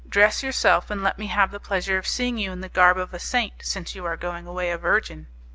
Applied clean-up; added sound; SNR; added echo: none; none; none; none.